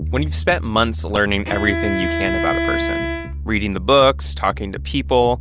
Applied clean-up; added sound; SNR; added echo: none; Bowed string instrument; 5 dB; none.